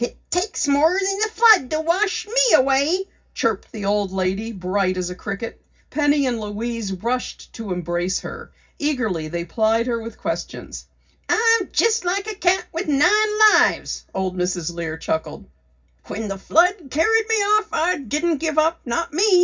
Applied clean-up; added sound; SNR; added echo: none; none; none; reverberation time 0.4 s.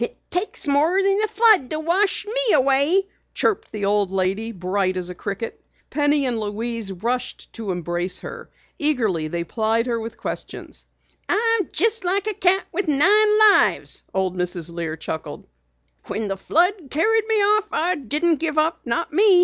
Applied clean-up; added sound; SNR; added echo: none; none; none; none.